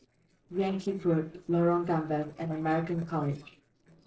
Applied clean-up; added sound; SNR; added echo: neural separator model SepFormer DNS4.